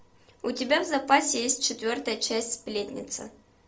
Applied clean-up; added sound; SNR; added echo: none; none; none; none.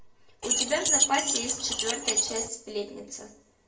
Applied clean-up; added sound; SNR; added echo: none; Keys jangling; -5 dB; reverberation time 0.6 s.